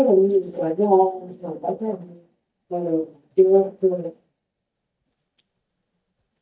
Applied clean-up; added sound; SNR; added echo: neural mask model DeepFilterNet 3.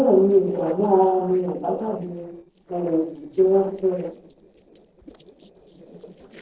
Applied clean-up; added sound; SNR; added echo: neural separator model SepFormer DNS4.